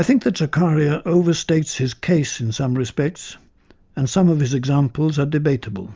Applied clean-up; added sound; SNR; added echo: none; none; none; none.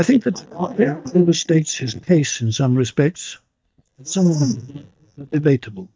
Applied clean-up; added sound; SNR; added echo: neural mask model DeepFilterNet 3.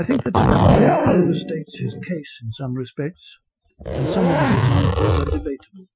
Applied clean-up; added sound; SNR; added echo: classical method Wiener filter.